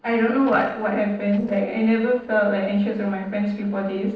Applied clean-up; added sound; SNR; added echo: neural separator model SepFormer DNS4.